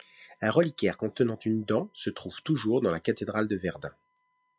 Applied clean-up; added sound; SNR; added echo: classical method log-MMSE.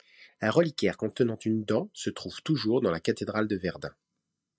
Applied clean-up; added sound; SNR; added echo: neural mask model DeepFilterNet 3.